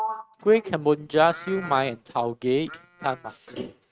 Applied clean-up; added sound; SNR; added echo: neural mask model RNNoise.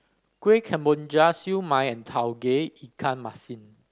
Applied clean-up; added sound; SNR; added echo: none; none; none; none.